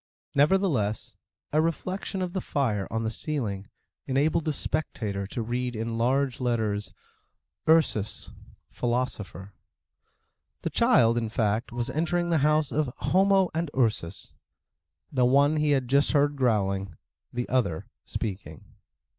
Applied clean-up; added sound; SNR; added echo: neural mask model DeepFilterNet 3.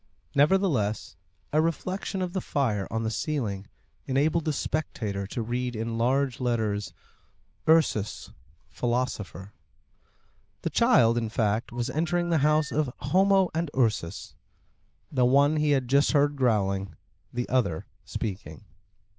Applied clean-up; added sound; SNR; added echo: neural diffusion model UNIVERSE++.